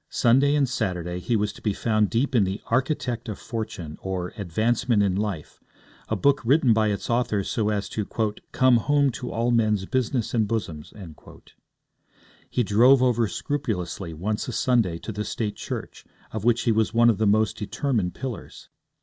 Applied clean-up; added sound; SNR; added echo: none; none; none; none.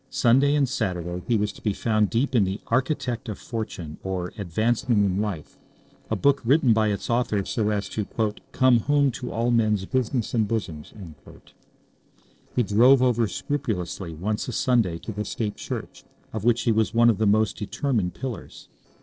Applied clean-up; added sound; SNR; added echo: neural separator model SepFormer DNS4.